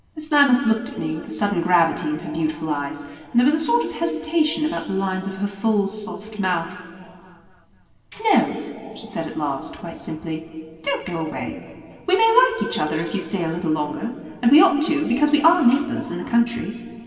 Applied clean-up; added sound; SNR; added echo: none; Tambourine; 18 dB; reverberation time 2.4 s.